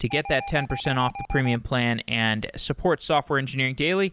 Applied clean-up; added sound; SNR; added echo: none; Alarm; 11 dB; none.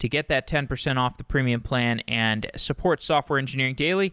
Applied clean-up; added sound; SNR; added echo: none; none; none; none.